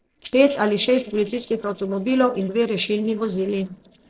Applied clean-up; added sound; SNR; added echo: neural separator model SepFormer DNS4.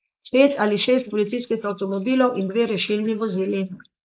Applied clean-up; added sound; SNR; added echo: neural mask model Resemble Enhance denoiser.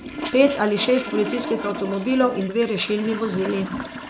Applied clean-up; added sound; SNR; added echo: none; Toilet flush; 10 dB; none.